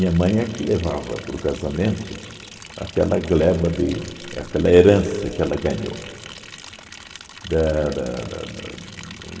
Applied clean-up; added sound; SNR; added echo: none; Liquid; 18 dB; reverberation time 2.5 s.